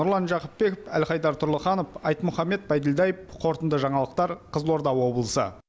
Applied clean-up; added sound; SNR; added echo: none; none; none; none.